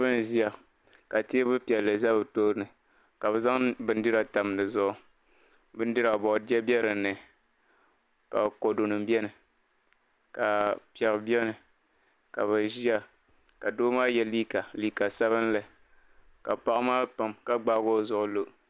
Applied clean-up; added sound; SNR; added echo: none; none; none; none.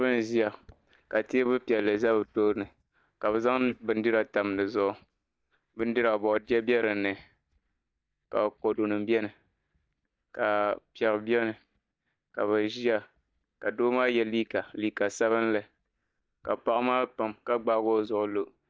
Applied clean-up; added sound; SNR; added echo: neural mask model DeepFilterNet 3.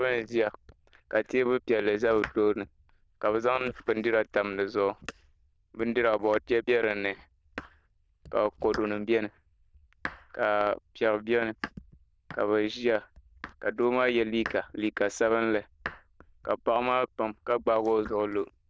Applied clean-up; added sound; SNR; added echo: neural diffusion model UNIVERSE++.